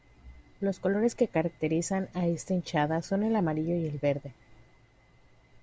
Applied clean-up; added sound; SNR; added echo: none; none; none; none.